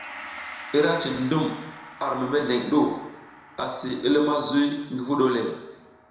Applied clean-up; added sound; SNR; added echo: none; Gong; 18 dB; reverberation time 1.0 s.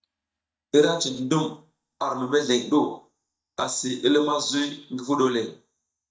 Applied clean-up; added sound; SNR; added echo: neural mask model DeepFilterNet 3.